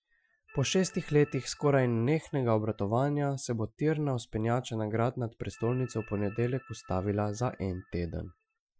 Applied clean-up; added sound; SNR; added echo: classical method Wiener filter.